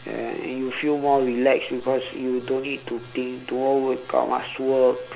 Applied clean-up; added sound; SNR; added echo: none; none; none; none.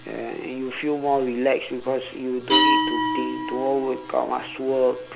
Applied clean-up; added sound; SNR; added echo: none; Glass; 2 dB; none.